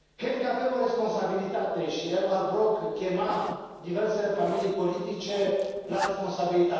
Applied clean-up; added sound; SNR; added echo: neural separator model SepFormer DNS4.